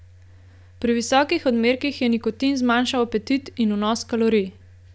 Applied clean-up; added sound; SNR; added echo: none; none; none; none.